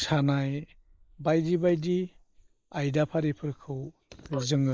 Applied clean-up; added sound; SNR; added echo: neural mask model Resemble Enhance denoiser.